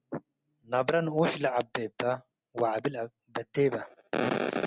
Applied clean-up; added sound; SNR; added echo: none; none; none; none.